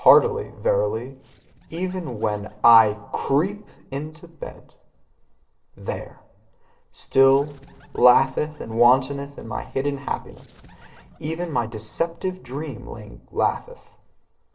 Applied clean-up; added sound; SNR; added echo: neural separator model SepFormer DNS4.